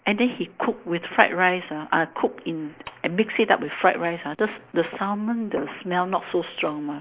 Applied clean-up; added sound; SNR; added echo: neural mask model Resemble Enhance denoiser.